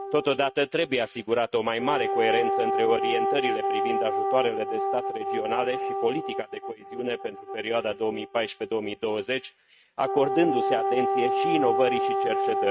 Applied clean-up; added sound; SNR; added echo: neural mask model RNNoise.